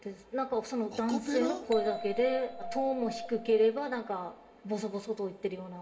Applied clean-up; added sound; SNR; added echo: none; none; none; reverberation time 2.2 s.